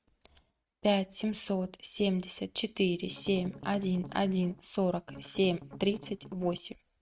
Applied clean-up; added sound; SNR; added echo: neural mask model RNNoise.